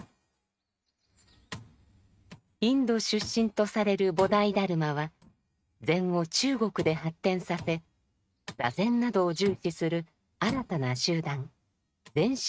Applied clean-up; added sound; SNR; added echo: neural mask model RNNoise.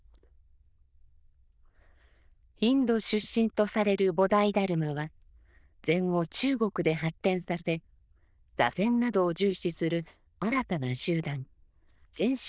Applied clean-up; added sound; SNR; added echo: neural diffusion model UNIVERSE++.